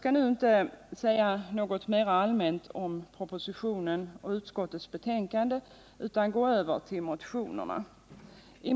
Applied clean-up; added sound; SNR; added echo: none; none; none; none.